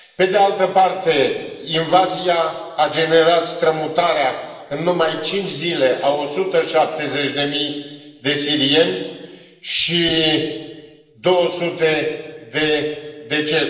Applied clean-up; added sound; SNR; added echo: none; none; none; reverberation time 1.4 s.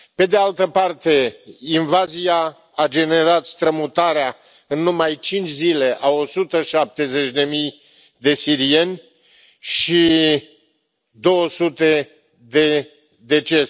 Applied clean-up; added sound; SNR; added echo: none; none; none; none.